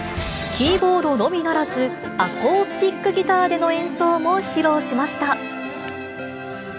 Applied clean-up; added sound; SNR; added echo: none; none; none; none.